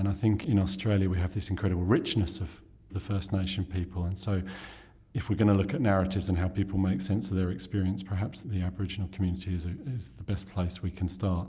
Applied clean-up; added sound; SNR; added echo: none; none; none; none.